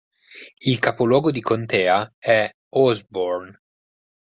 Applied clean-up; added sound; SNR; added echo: none; none; none; none.